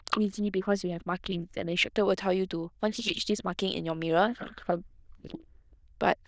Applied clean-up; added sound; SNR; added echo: neural diffusion model UNIVERSE++.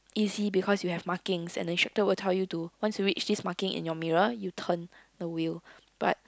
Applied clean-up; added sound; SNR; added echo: none; none; none; none.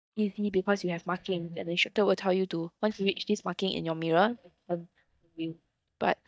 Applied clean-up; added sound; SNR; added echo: neural mask model DeepFilterNet 3.